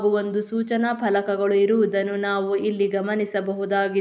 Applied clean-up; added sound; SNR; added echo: none; none; none; none.